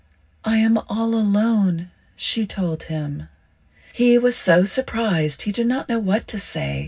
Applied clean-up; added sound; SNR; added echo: none; none; none; reverberation time 0.4 s.